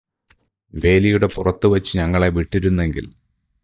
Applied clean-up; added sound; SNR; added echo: neural mask model DeepFilterNet 3.